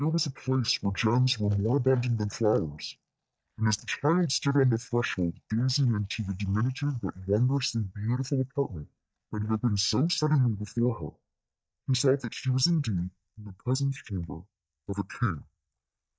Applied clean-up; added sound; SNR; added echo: neural mask model DeepFilterNet 3.